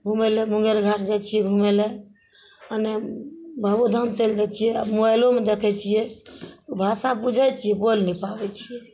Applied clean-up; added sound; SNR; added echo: none; none; none; none.